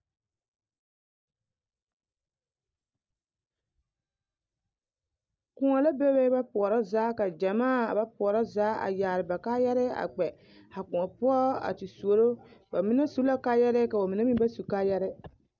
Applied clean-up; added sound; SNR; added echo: neural mask model DeepFilterNet 3.